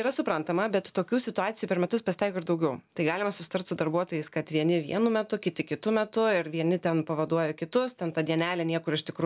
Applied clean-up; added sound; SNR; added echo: none; none; none; none.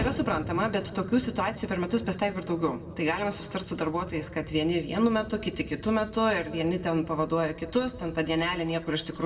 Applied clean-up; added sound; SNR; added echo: none; Explosion; 13 dB; reverberation time 1.4 s.